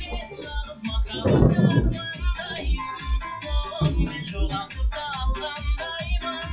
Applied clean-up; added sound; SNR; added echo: classical method WPE with log-MMSE.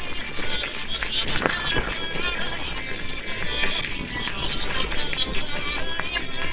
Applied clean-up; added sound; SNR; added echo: neural separator model SepFormer WHAMR!.